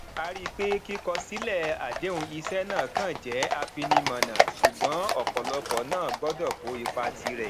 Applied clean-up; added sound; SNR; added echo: none; Livestock, farm animals, working animals; -1 dB; none.